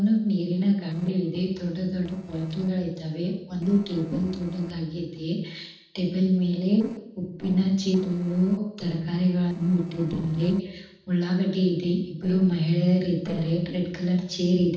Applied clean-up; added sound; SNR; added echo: neural separator model SepFormer DNS4.